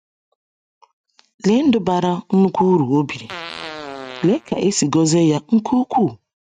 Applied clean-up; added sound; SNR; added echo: neural mask model RNNoise.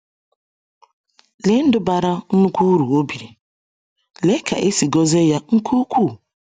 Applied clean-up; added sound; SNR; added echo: none; none; none; none.